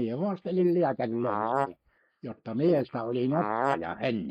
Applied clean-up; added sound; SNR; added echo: neural mask model Resemble Enhance denoiser.